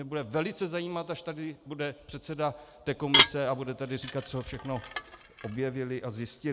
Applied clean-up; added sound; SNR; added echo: none; Dishes, pots, and pans / Glass; -3 dB; none.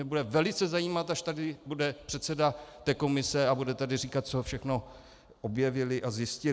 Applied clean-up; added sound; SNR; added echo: none; none; none; none.